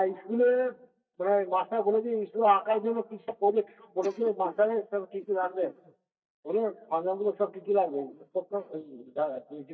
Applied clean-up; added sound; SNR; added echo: neural mask model DeepFilterNet 3.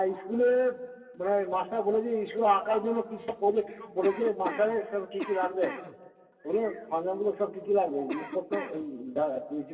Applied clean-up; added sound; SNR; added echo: none; Cough; 10 dB; reverberation time 1.6 s.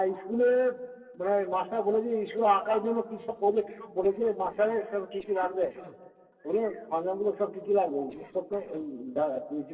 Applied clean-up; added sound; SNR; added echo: neural separator model SepFormer DNS4.